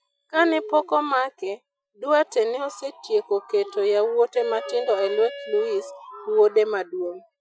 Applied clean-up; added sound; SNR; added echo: classical method Wiener filter.